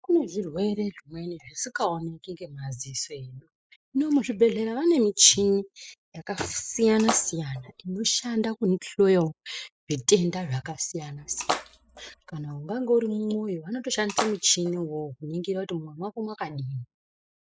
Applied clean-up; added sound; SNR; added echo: classical method spectral subtraction.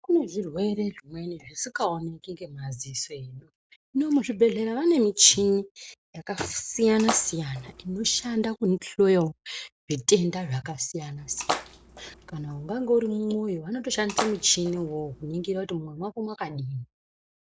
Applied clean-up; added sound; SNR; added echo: none; Splash, splatter; 9 dB; none.